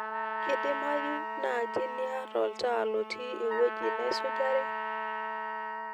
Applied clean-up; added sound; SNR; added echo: none; Wind instrument, woodwind instrument + Trumpet; 2 dB; none.